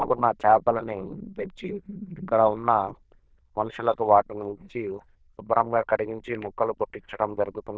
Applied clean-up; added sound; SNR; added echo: neural diffusion model UNIVERSE++.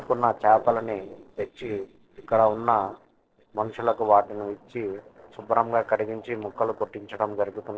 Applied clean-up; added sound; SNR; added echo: neural separator model SepFormer DNS4.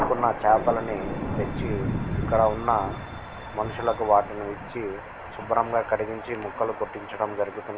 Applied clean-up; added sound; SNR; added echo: none; Thunder; 7 dB; none.